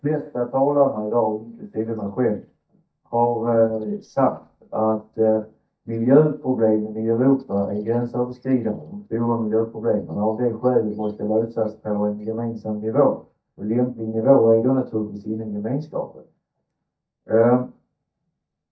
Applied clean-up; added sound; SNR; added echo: neural mask model DeepFilterNet 3.